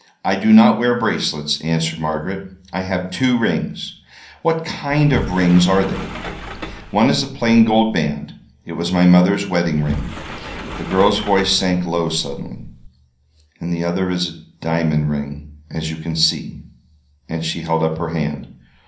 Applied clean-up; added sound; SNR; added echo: none; Sliding door; 11 dB; reverberation time 0.6 s.